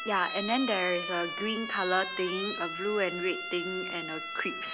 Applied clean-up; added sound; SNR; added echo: none; Siren; 5 dB; none.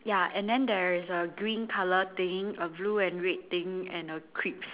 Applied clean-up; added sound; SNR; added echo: none; none; none; none.